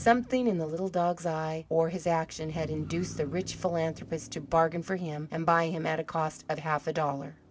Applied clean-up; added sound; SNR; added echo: none; Motor vehicle (road); 18 dB; none.